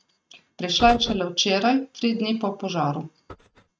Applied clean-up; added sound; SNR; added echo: neural mask model RNNoise.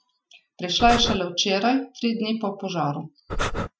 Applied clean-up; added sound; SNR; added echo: classical method Wiener filter.